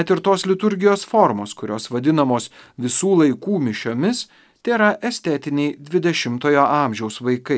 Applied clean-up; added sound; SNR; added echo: none; none; none; none.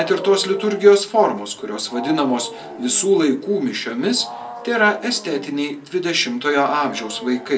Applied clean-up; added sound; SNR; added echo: none; Wild animals; 16 dB; reverberation time 0.2 s.